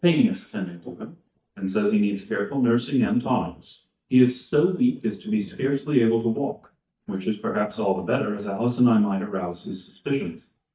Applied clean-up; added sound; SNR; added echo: neural mask model DeepFilterNet 3.